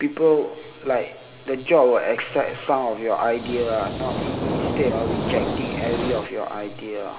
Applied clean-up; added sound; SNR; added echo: none; Hiss; 3 dB; reverberation time 1.6 s.